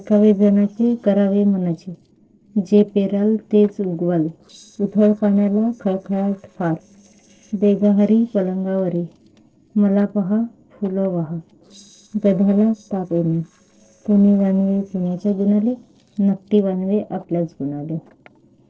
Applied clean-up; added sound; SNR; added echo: neural separator model SepFormer DNS4.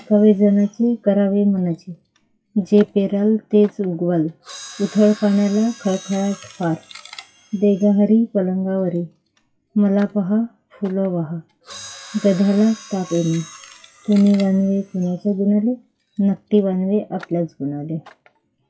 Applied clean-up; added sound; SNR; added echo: classical method WPE with log-MMSE.